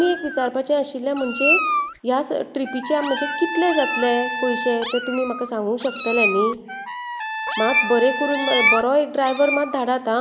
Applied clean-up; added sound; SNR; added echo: none; Meow + Trumpet; 2 dB; none.